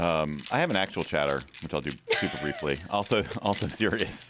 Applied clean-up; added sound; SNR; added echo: none; Keys jangling; 15 dB; none.